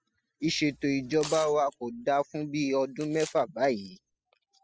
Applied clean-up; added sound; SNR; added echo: classical method spectral subtraction.